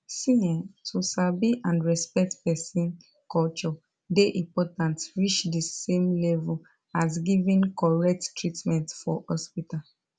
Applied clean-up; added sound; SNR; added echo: none; none; none; none.